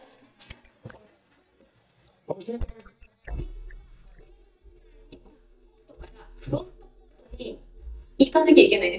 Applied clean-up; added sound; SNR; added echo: neural mask model DeepFilterNet 3.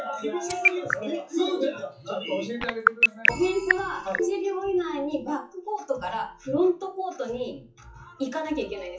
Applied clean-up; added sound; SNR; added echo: classical method WPE with log-MMSE.